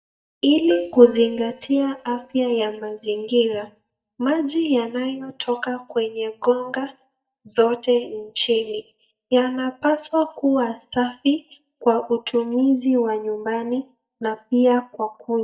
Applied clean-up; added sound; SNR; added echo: neural mask model DeepFilterNet 3.